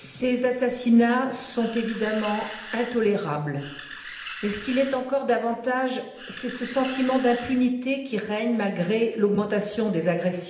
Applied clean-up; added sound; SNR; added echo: none; Animal; 14 dB; reverberation time 0.8 s.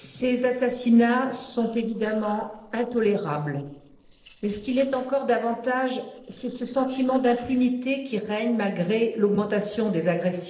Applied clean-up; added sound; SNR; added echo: neural separator model SepFormer DNS4.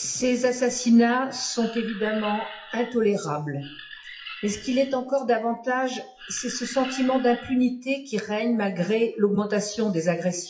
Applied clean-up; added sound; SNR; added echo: classical method WPE with log-MMSE.